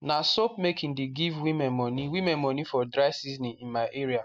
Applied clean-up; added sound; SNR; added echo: none; none; none; none.